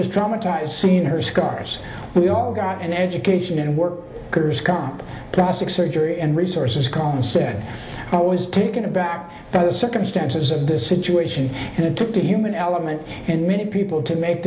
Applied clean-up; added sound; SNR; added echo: none; Bowed string instrument; 19 dB; reverberation time 0.8 s.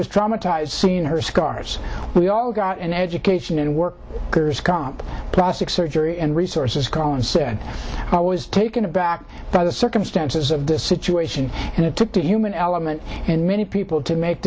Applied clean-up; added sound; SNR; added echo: none; none; none; none.